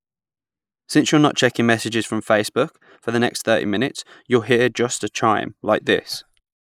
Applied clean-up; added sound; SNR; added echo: neural mask model Resemble Enhance denoiser.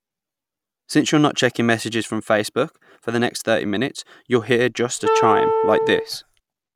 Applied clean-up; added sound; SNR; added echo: none; Wind instrument, woodwind instrument; -2 dB; none.